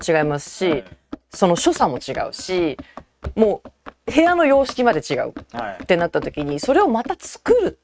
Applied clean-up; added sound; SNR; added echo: neural mask model RNNoise.